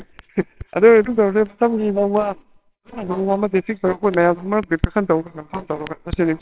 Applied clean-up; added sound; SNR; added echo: neural separator model SepFormer WHAMR!.